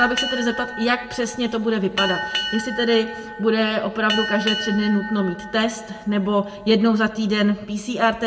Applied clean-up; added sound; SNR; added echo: none; Boat, Water vehicle; 9 dB; reverberation time 1.1 s.